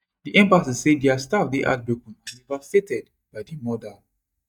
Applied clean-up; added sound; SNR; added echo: neural mask model DeepFilterNet 3.